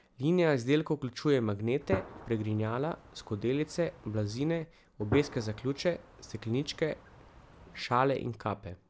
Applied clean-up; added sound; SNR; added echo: none; Gunshot, gunfire; 12 dB; none.